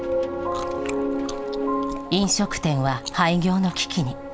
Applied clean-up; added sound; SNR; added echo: none; Chewing, mastication; 16 dB; none.